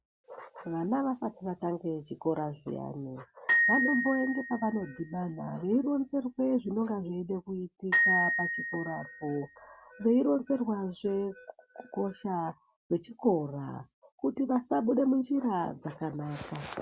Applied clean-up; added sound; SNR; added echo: none; Glockenspiel; 1 dB; none.